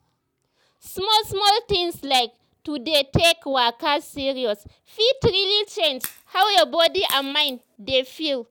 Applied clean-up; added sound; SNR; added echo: none; Crack; 16 dB; none.